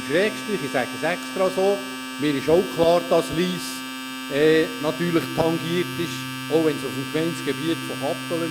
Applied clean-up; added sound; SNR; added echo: none; Domestic sounds, home sounds; 8 dB; none.